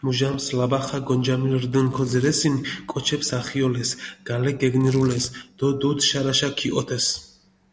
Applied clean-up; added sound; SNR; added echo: neural separator model SepFormer DNS4.